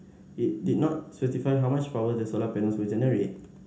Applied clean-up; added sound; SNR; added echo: none; none; none; reverberation time 0.4 s.